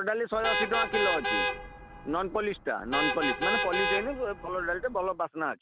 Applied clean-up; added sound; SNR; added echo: none; Vehicle horn, car horn, honking; 1 dB; none.